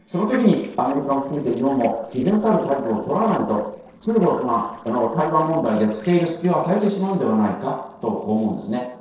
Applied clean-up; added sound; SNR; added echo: neural separator model SepFormer DNS4.